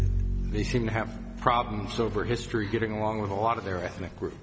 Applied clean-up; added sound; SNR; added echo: none; Bowed string instrument; 4 dB; none.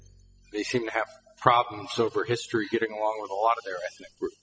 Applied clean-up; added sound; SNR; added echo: classical method spectral subtraction.